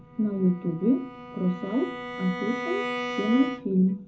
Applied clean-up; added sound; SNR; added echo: none; Bowed string instrument; 9 dB; reverberation time 0.3 s.